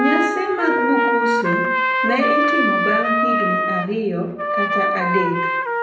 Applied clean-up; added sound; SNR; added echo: none; Trumpet; -3 dB; reverberation time 0.7 s.